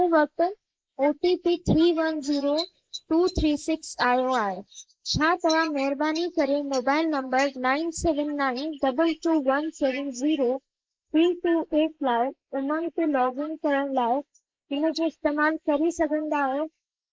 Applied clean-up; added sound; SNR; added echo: neural mask model Resemble Enhance denoiser.